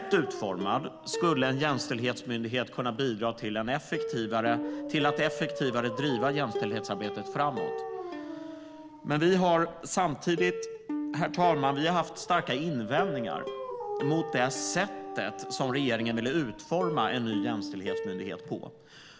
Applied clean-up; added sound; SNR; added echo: none; Plucked string instrument + Dog; 7 dB; none.